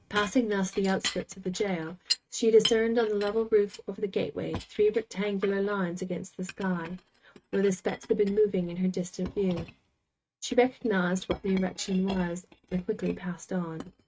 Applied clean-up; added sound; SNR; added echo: neural mask model RNNoise.